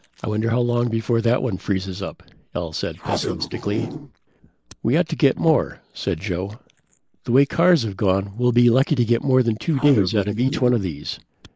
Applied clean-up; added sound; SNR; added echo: neural mask model Resemble Enhance denoiser.